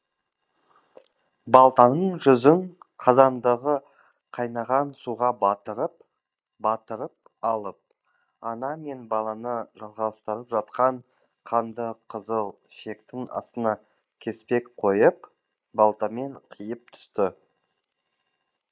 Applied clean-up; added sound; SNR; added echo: neural mask model Resemble Enhance denoiser.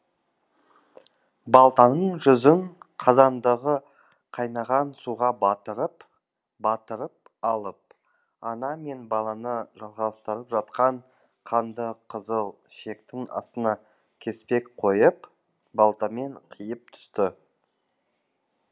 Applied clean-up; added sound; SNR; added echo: none; none; none; none.